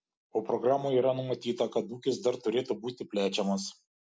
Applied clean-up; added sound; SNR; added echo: none; none; none; none.